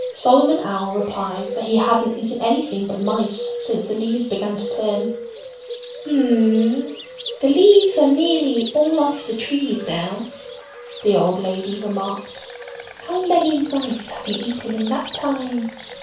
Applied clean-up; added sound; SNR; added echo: none; Bird; 10 dB; reverberation time 0.4 s.